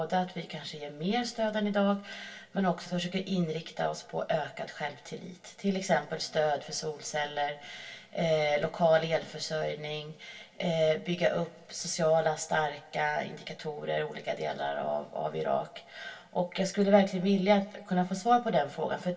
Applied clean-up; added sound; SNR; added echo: none; none; none; reverberation time 0.2 s.